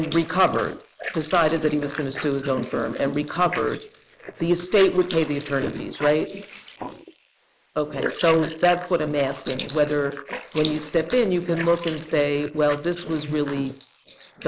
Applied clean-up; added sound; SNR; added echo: neural mask model Resemble Enhance denoiser.